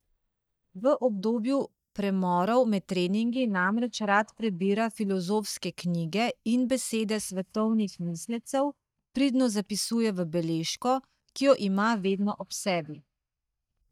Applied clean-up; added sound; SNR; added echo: neural mask model DeepFilterNet 3.